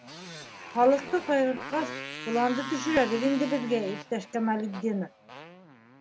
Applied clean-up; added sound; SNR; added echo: none; Motorcycle; 12 dB; none.